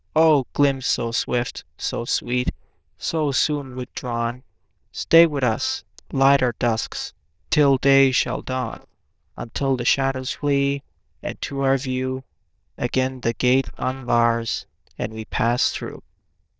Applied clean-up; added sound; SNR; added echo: neural diffusion model UNIVERSE++.